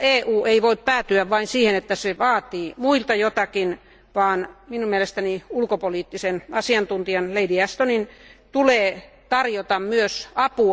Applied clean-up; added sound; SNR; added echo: none; none; none; none.